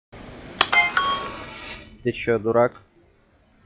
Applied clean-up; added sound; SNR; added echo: classical method log-MMSE.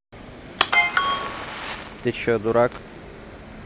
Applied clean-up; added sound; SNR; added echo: none; Fire; 8 dB; none.